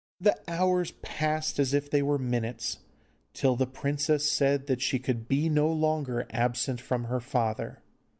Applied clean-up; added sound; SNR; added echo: none; none; none; none.